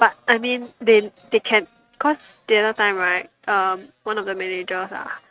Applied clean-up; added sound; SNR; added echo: neural mask model RNNoise.